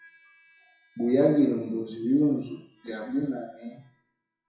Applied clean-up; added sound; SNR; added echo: classical method WPE with log-MMSE.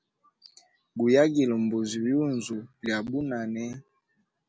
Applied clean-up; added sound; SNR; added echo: none; none; none; none.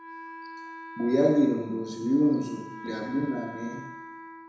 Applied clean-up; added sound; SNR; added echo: none; Wind instrument, woodwind instrument; 15 dB; reverberation time 1.0 s.